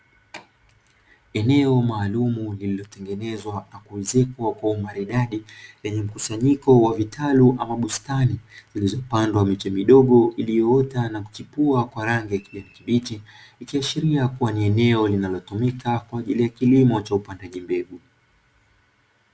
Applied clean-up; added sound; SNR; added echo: none; none; none; none.